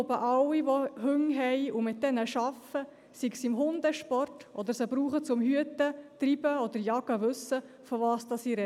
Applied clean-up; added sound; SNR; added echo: none; none; none; none.